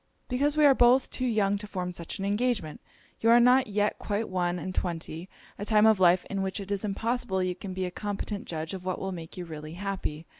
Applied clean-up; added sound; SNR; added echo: none; none; none; none.